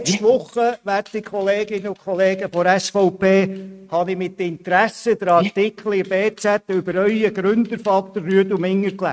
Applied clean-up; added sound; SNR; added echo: neural mask model RNNoise.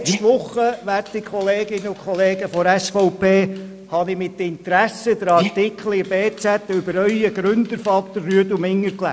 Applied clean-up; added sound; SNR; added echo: none; Dog; 16 dB; none.